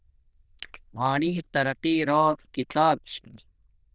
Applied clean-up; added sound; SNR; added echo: neural diffusion model UNIVERSE++.